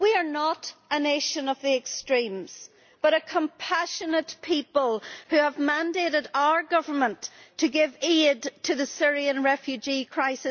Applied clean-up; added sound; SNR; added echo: none; none; none; none.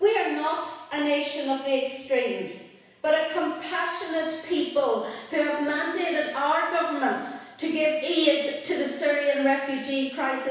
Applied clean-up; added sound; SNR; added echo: none; none; none; reverberation time 1.1 s.